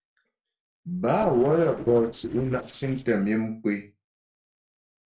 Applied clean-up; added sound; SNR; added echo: neural separator model SepFormer DNS4.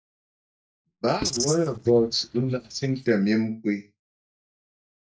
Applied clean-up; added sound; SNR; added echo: neural mask model DeepFilterNet 3.